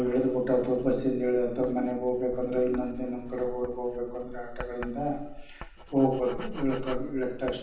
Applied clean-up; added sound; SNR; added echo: none; Writing; 11 dB; reverberation time 0.9 s.